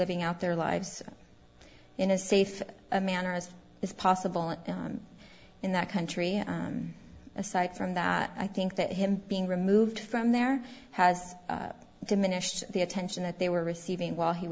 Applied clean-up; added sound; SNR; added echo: none; none; none; none.